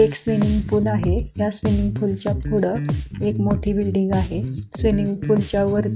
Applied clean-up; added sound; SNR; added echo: neural mask model RNNoise.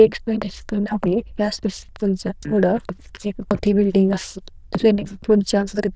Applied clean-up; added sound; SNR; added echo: neural diffusion model UNIVERSE++.